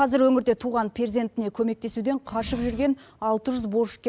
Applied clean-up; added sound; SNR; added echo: none; none; none; none.